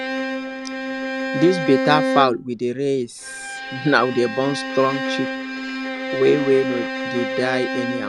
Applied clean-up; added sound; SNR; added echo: none; Bowed string instrument; 4 dB; none.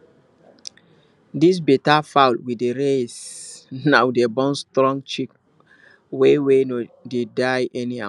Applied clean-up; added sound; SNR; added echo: none; none; none; none.